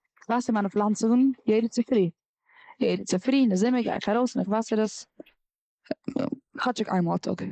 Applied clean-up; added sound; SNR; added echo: neural mask model Resemble Enhance denoiser.